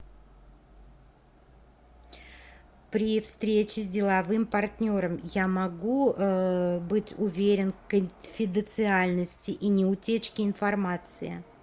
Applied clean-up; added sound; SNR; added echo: none; none; none; none.